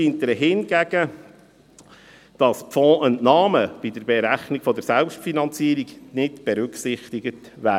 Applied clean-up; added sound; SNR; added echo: none; none; none; none.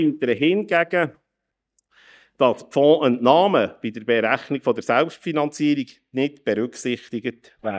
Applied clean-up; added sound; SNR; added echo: neural mask model DeepFilterNet 3.